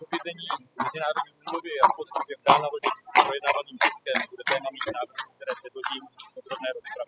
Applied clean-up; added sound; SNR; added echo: classical method spectral subtraction.